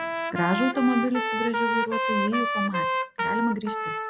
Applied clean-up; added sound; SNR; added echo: none; Trumpet; 0 dB; none.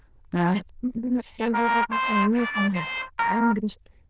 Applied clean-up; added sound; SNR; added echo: neural diffusion model UNIVERSE++.